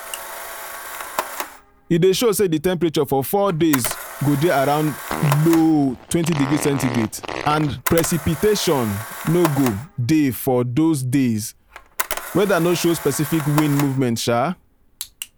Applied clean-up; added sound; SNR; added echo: none; Fart + Camera; 11 dB; none.